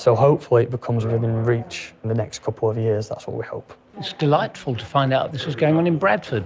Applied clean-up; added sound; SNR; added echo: none; none; none; none.